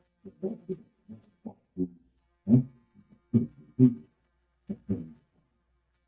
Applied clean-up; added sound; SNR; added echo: neural mask model DeepFilterNet 3.